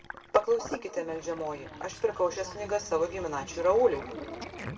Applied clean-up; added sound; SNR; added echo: none; Sink (filling or washing); 14 dB; reverberation time 1.5 s.